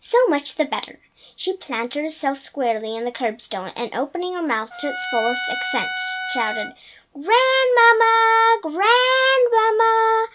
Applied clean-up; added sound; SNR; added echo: none; Trumpet; 9 dB; reverberation time 0.2 s.